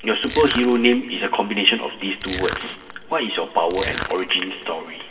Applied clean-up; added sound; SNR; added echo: none; Crushing; 11 dB; reverberation time 1.7 s.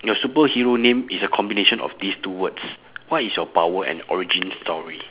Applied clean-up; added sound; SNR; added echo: none; none; none; none.